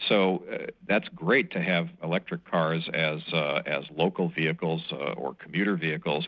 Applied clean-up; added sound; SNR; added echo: none; none; none; none.